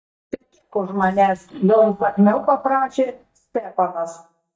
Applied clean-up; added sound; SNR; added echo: neural mask model DeepFilterNet 3.